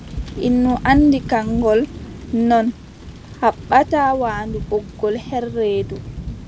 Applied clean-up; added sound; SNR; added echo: none; Thunder / Rain; 11 dB; none.